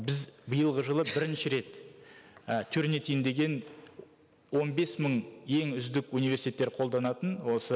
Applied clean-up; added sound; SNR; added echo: none; none; none; none.